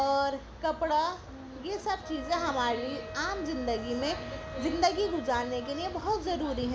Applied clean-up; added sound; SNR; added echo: none; Wind instrument, woodwind instrument; 15 dB; none.